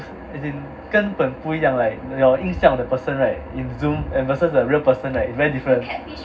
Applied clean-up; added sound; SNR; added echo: none; none; none; reverberation time 0.4 s.